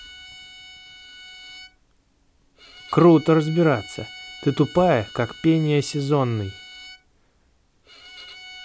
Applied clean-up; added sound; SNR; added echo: none; Bowed string instrument; 19 dB; none.